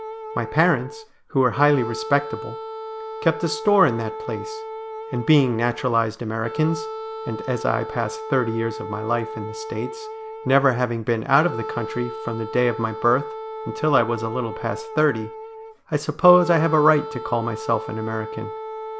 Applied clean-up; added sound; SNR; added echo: none; Wind instrument, woodwind instrument; 10 dB; none.